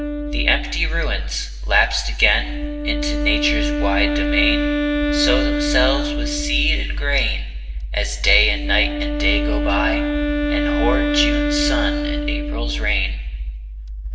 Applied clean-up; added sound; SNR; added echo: none; Wind instrument, woodwind instrument; 4 dB; reverberation time 1.0 s.